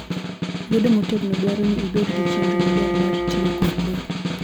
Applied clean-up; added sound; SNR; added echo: none; Bowed string instrument + Snare drum; 1 dB; none.